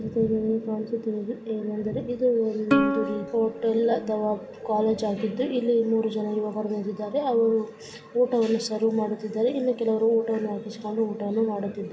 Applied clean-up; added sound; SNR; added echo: none; Plucked string instrument; 4 dB; reverberation time 0.6 s.